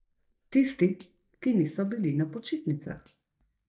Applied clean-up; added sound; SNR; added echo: neural mask model DeepFilterNet 3.